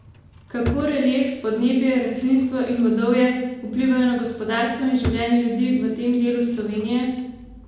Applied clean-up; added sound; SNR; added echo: none; Drawer open or close; 16 dB; reverberation time 0.8 s.